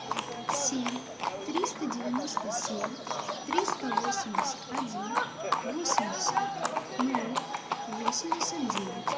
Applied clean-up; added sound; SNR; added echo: none; Livestock, farm animals, working animals; -3 dB; none.